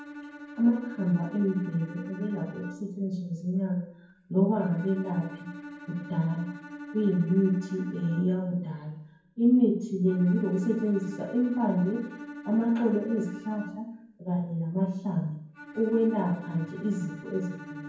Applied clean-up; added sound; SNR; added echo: none; Bowed string instrument; 16 dB; reverberation time 0.9 s.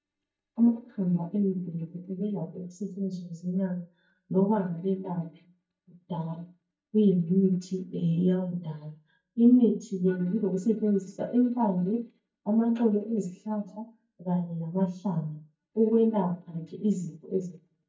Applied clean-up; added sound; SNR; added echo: neural mask model DeepFilterNet 3.